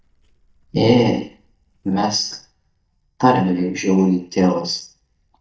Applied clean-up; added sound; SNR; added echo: neural mask model DeepFilterNet 3.